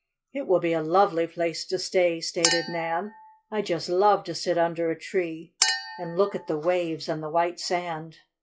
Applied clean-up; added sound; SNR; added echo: classical method log-MMSE.